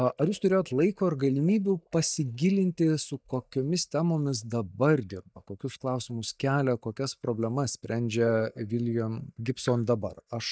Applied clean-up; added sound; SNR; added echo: neural mask model DeepFilterNet 3.